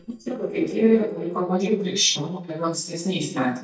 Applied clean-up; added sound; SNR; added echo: neural mask model DeepFilterNet 3.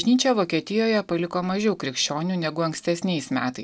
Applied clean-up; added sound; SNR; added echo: none; none; none; none.